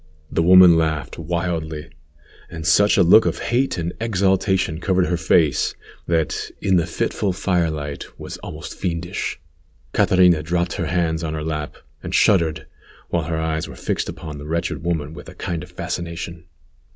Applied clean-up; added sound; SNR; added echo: none; none; none; none.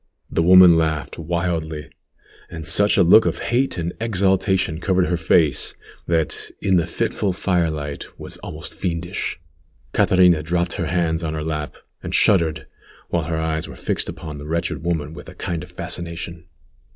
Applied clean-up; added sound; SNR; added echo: neural mask model Resemble Enhance denoiser.